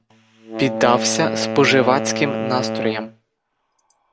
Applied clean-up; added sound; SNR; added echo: none; Wind instrument, woodwind instrument; 5 dB; none.